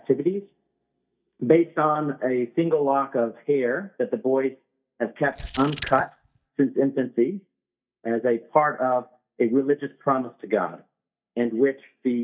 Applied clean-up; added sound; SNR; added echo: neural mask model DeepFilterNet 3.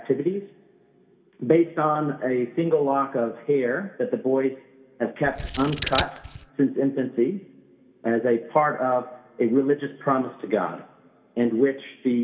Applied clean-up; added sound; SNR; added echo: none; Scissors; 8 dB; reverberation time 2.3 s.